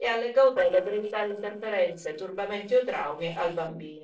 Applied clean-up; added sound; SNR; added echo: neural separator model SepFormer DNS4.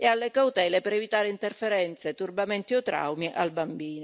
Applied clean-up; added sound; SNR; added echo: none; none; none; none.